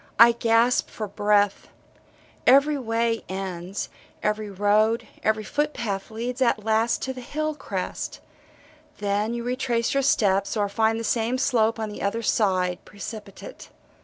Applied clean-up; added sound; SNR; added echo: none; none; none; none.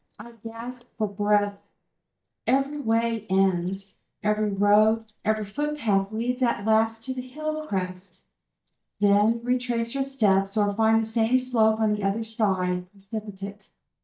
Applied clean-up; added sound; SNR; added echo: neural mask model DeepFilterNet 3.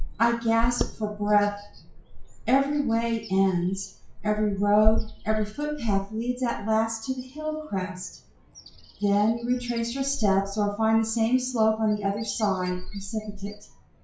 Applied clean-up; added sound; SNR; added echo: classical method WPE with log-MMSE.